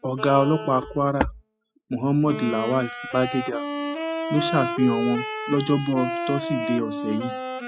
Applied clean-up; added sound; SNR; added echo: classical method spectral subtraction.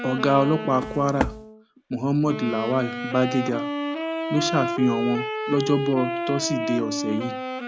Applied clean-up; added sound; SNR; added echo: none; Walk, footsteps + Wind instrument, woodwind instrument; 4 dB; none.